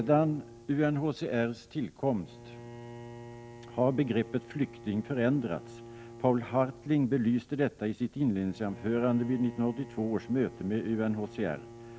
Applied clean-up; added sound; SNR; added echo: none; Bowed string instrument; 18 dB; none.